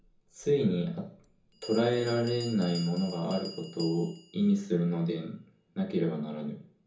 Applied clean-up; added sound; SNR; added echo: none; Bell; 19 dB; reverberation time 0.6 s.